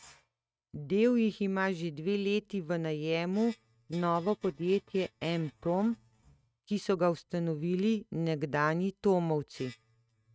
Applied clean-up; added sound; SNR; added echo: neural mask model RNNoise.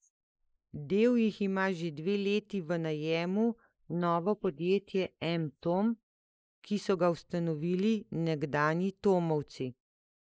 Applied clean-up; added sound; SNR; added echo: neural mask model Resemble Enhance denoiser.